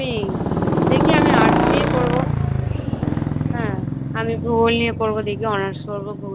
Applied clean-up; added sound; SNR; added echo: none; Motorcycle; -4 dB; none.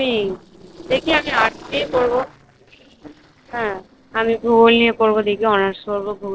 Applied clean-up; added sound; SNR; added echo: neural separator model SepFormer DNS4.